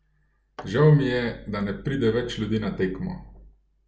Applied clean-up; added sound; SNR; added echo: none; none; none; none.